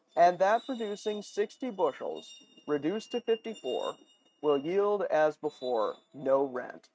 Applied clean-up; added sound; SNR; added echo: neural mask model RNNoise.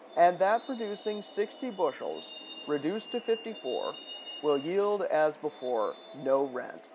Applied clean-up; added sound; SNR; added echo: none; Truck; 16 dB; none.